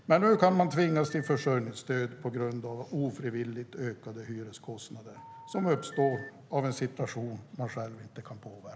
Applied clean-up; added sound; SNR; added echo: none; Telephone; 17 dB; none.